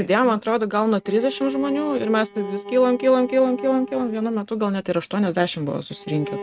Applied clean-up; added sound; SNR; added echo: neural mask model RNNoise.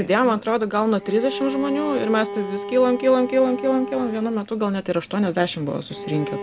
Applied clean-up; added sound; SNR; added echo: none; Bowed string instrument; 11 dB; none.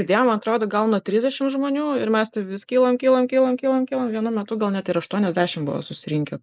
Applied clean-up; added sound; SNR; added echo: neural mask model Resemble Enhance denoiser.